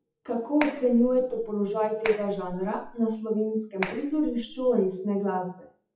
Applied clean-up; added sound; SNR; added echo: classical method WPE with log-MMSE.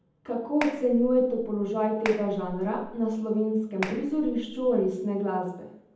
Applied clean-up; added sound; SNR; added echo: none; Clapping; 13 dB; reverberation time 0.8 s.